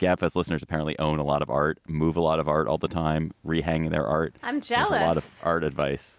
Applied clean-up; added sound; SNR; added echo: none; none; none; none.